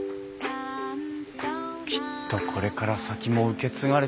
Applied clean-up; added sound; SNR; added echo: none; none; none; none.